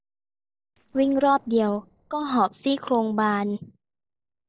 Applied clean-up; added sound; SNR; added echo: neural separator model SepFormer DNS4.